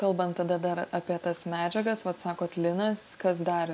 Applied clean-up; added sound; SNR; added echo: none; none; none; none.